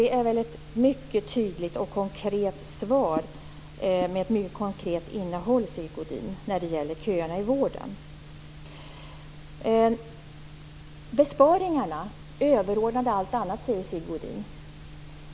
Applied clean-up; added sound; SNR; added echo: none; none; none; none.